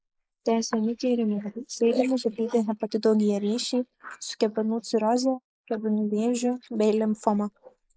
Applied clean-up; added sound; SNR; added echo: neural mask model Resemble Enhance denoiser.